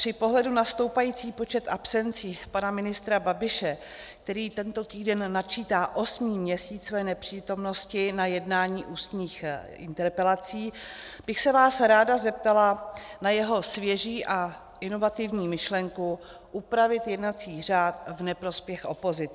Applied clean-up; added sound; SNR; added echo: none; none; none; none.